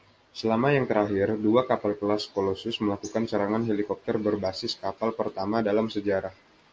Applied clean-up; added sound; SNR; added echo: none; none; none; none.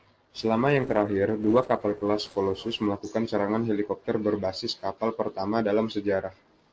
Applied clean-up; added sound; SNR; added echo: neural separator model SepFormer DNS4.